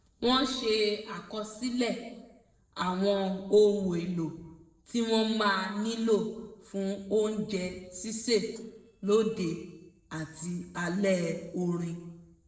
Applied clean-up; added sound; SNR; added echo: neural separator model SepFormer DNS4.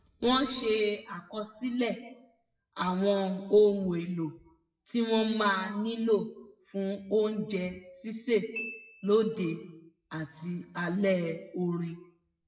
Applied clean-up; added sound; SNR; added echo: classical method WPE with log-MMSE.